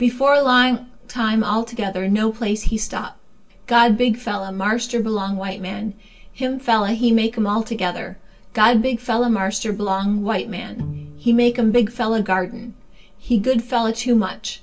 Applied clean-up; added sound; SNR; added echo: none; Bowed string instrument; 16 dB; reverberation time 0.2 s.